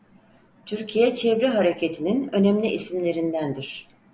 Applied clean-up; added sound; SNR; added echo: none; none; none; none.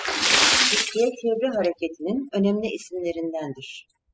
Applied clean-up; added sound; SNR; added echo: classical method spectral subtraction.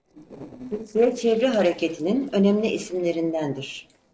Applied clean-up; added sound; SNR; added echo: neural separator model SepFormer DNS4.